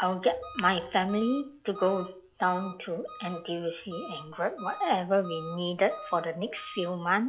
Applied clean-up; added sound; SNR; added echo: classical method log-MMSE.